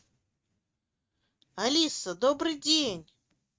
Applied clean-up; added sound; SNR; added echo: neural mask model RNNoise.